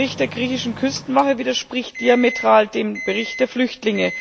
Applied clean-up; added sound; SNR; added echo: none; Microwave oven; 14 dB; none.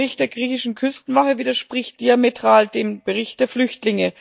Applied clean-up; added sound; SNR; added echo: neural mask model DeepFilterNet 3.